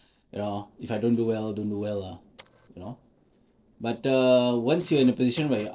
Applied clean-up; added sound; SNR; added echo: neural separator model SepFormer DNS4.